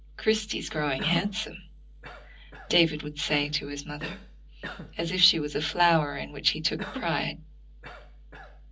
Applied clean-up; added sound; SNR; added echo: neural separator model SepFormer DNS4.